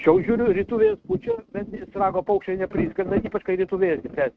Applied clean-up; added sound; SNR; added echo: neural mask model RNNoise.